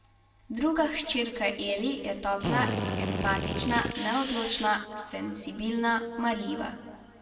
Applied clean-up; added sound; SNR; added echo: none; Drill; 3 dB; reverberation time 1.6 s.